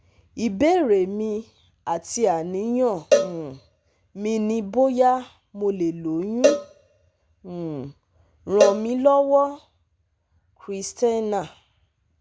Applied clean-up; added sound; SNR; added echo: none; Cowbell; 3 dB; none.